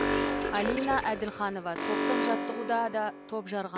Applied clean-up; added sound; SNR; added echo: none; Alarm; 0 dB; none.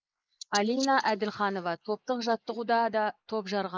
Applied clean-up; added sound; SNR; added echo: neural mask model Resemble Enhance denoiser.